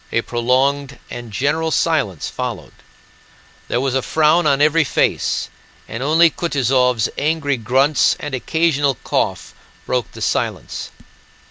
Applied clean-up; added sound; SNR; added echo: none; none; none; none.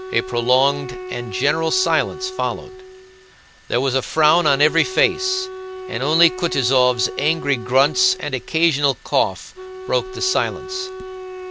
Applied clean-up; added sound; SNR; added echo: none; Wind instrument, woodwind instrument; 12 dB; none.